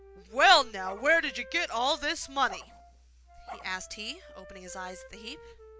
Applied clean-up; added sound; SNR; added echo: none; Dog + Wind instrument, woodwind instrument; 19 dB; none.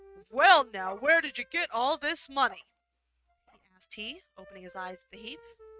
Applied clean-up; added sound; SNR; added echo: neural mask model RNNoise.